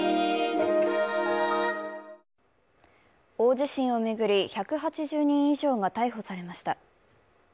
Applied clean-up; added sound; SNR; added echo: none; none; none; none.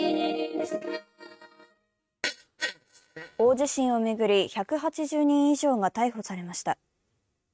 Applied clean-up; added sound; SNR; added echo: neural mask model RNNoise.